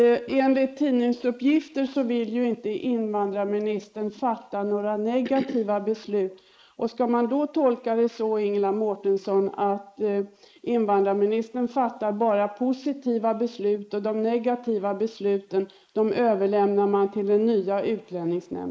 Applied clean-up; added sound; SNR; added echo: neural mask model Resemble Enhance denoiser.